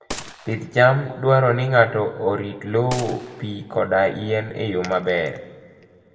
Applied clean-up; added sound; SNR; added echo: none; Gunshot, gunfire; 18 dB; reverberation time 1.2 s.